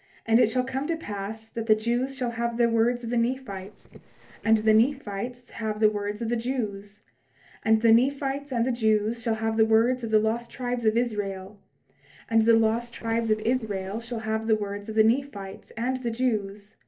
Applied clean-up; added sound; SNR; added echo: neural separator model SepFormer DNS4.